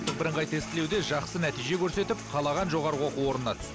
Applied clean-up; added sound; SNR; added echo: none; Toilet flush; 12 dB; none.